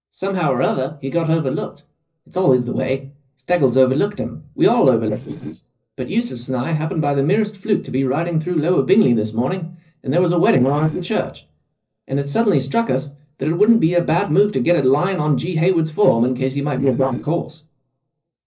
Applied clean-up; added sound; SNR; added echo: neural separator model SepFormer DNS4.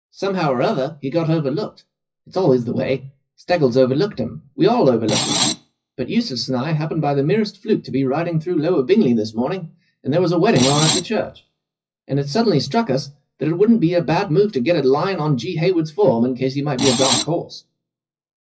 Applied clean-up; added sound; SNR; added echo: classical method WPE with log-MMSE.